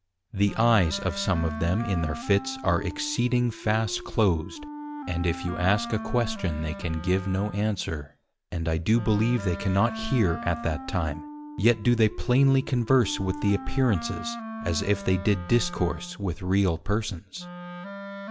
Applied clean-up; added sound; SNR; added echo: none; Wind instrument, woodwind instrument; 12 dB; none.